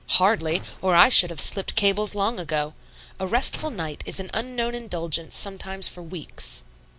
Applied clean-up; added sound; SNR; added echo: none; Gunshot, gunfire; 19 dB; none.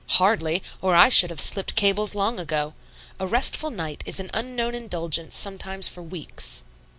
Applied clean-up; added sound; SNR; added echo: none; none; none; none.